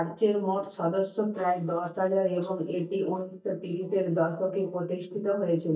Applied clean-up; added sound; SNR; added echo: neural mask model DeepFilterNet 3.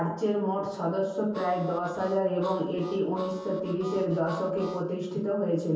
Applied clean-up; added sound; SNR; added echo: none; Harmonica; 15 dB; reverberation time 0.6 s.